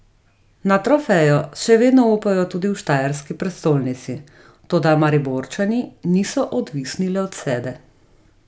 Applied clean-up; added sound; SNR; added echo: none; none; none; none.